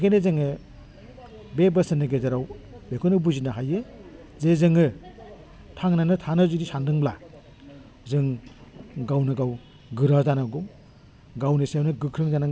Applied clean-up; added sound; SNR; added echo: none; none; none; none.